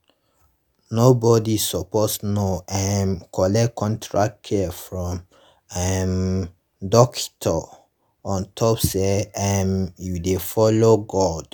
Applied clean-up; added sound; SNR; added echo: none; none; none; none.